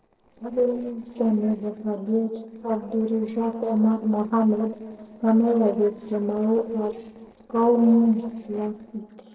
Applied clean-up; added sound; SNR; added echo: neural separator model SepFormer DNS4.